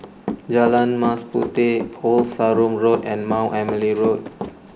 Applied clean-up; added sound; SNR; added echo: none; Run; 11 dB; none.